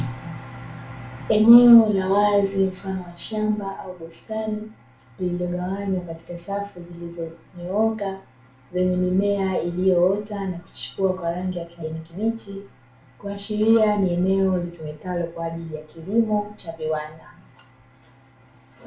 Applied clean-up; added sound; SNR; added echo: none; none; none; reverberation time 0.3 s.